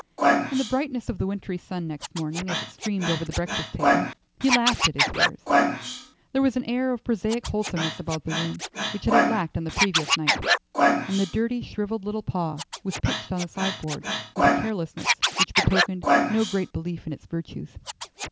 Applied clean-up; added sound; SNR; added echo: none; Scratching (performance technique); -2 dB; none.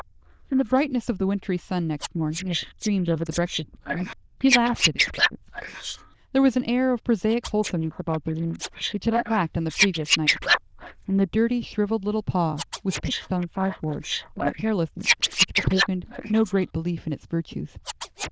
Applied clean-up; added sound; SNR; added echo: neural diffusion model UNIVERSE++.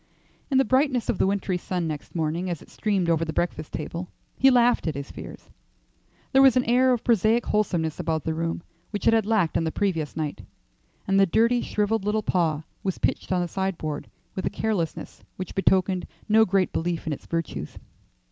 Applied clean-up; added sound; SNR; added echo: none; none; none; none.